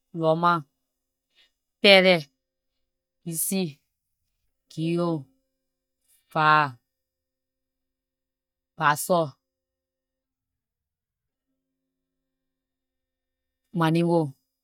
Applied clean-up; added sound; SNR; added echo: neural mask model DeepFilterNet 3.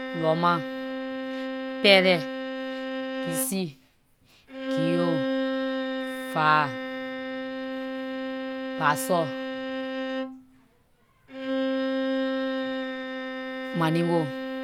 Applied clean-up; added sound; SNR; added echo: none; Bowed string instrument; 2 dB; none.